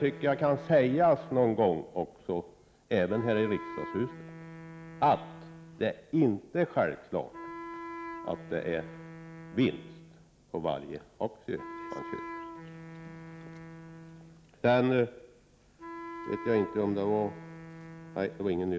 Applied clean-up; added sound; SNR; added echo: none; Wind instrument, woodwind instrument; 14 dB; none.